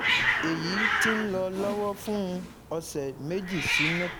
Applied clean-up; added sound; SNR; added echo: none; Hiss; -1 dB; none.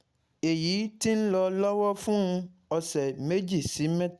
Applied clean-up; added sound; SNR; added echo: none; none; none; none.